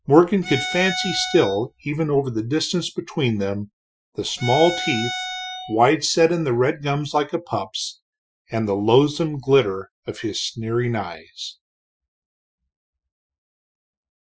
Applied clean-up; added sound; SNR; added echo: classical method Wiener filter.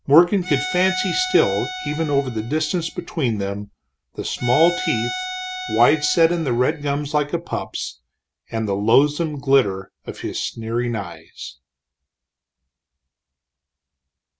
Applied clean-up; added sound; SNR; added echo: none; Bowed string instrument; 9 dB; none.